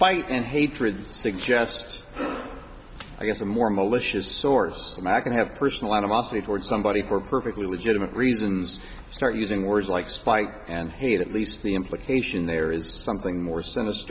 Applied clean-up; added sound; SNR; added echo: none; none; none; none.